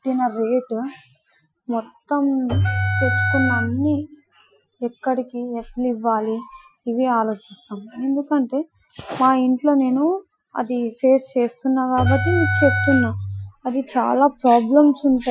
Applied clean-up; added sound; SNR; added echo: classical method Wiener filter.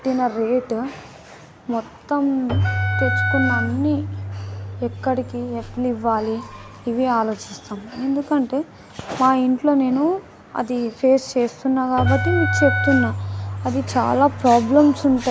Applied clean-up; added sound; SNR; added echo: none; Wind instrument, woodwind instrument + Keyboard (musical); 6 dB; none.